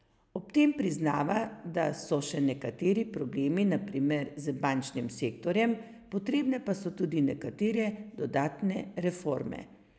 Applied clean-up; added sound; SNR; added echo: none; none; none; none.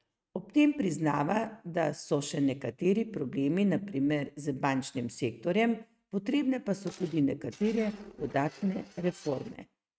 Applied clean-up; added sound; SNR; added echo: neural mask model RNNoise.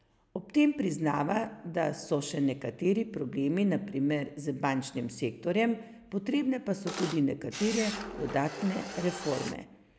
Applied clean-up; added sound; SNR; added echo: none; Camera; 9 dB; none.